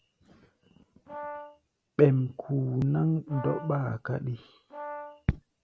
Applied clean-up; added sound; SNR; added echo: none; Brass instrument; 13 dB; none.